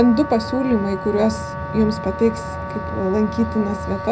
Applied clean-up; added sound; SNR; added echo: none; Wind instrument, woodwind instrument; 10 dB; reverberation time 0.4 s.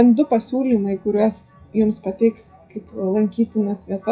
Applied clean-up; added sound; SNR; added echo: classical method WPE with log-MMSE.